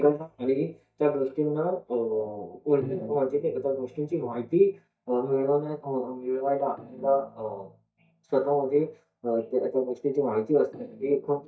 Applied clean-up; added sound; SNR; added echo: neural mask model DeepFilterNet 3.